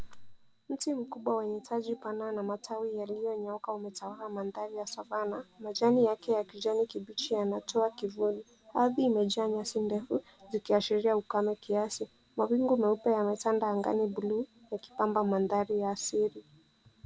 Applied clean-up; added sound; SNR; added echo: none; none; none; none.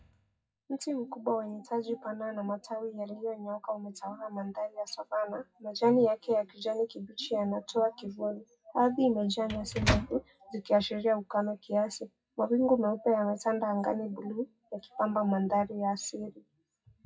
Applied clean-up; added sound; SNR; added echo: classical method WPE with log-MMSE.